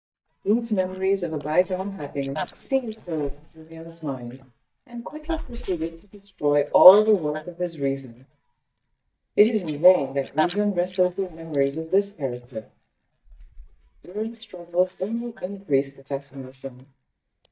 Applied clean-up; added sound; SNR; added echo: neural mask model DeepFilterNet 3.